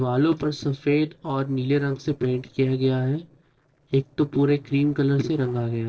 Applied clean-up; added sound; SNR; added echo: neural separator model SepFormer DNS4.